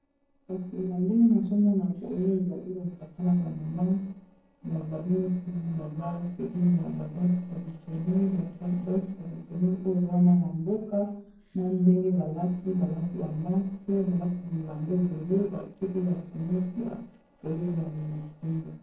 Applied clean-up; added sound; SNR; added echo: neural separator model SepFormer DNS4.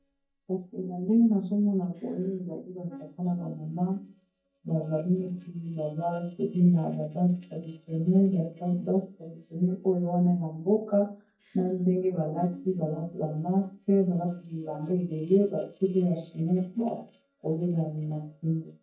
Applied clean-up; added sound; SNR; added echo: neural mask model DeepFilterNet 3.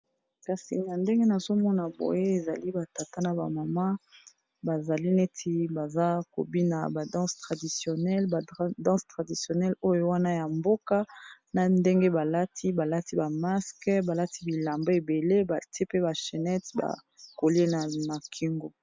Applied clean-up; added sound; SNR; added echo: none; none; none; none.